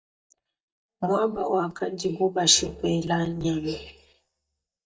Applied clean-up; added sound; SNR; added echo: neural mask model DeepFilterNet 3.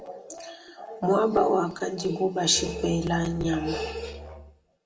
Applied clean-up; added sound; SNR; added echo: none; Musical instrument; 15 dB; reverberation time 0.4 s.